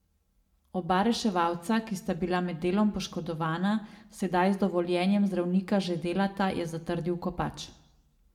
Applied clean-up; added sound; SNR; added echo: none; none; none; reverberation time 0.6 s.